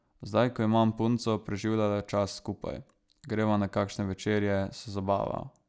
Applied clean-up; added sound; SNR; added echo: none; none; none; none.